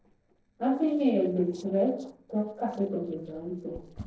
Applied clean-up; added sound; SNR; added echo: neural separator model SepFormer DNS4.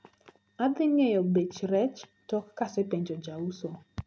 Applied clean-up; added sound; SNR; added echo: none; none; none; none.